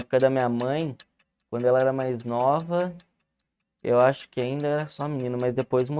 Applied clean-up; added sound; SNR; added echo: neural mask model RNNoise.